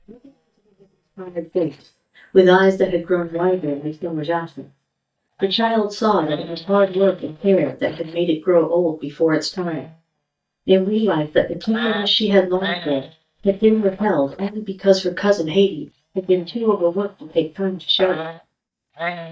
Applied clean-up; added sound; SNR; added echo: neural mask model DeepFilterNet 3.